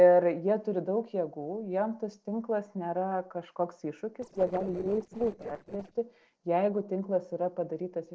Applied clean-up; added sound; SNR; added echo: neural separator model SepFormer DNS4.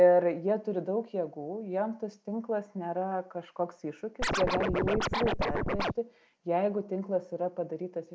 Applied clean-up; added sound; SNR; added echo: none; Scratching (performance technique); -1 dB; none.